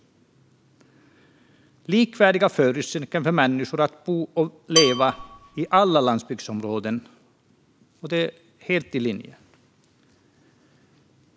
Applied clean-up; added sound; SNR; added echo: none; Dishes, pots, and pans / Glass / Bell; 2 dB; none.